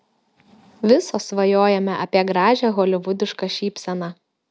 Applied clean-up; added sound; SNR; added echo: none; none; none; none.